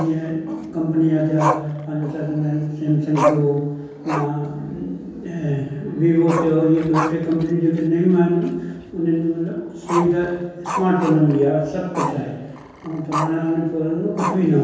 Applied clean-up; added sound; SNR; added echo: none; Growling; 10 dB; reverberation time 1.2 s.